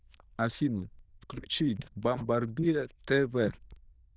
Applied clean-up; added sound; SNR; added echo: neural diffusion model UNIVERSE++.